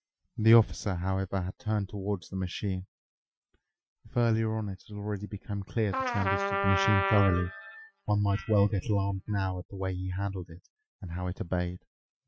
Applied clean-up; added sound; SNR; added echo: classical method Wiener filter.